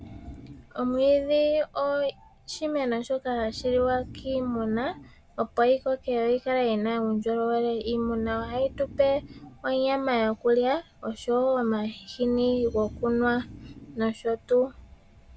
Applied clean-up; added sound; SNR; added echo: none; Breathing; 20 dB; none.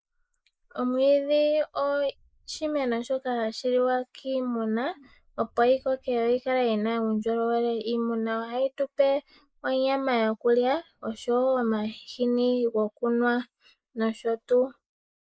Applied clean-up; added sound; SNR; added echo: neural mask model Resemble Enhance denoiser.